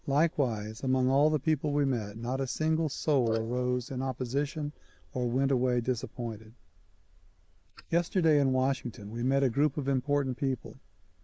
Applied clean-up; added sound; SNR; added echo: neural mask model Resemble Enhance denoiser.